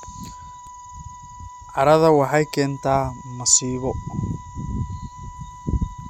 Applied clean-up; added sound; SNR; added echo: none; Wind instrument, woodwind instrument; 18 dB; none.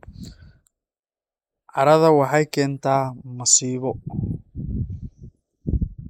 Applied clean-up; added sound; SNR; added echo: neural mask model Resemble Enhance denoiser.